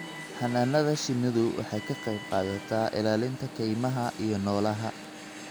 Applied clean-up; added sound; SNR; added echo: none; Alarm; 12 dB; none.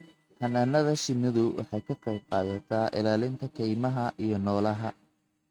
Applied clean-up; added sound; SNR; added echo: neural mask model RNNoise.